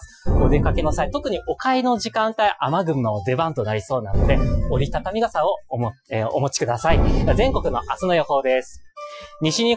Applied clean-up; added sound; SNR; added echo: classical method Wiener filter.